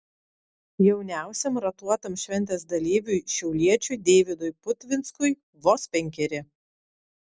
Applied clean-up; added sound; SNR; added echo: none; none; none; none.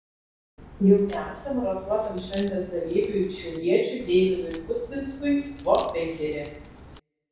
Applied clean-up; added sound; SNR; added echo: none; Crack; 16 dB; reverberation time 0.6 s.